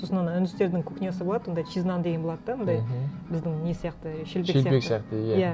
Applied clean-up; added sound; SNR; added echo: none; none; none; none.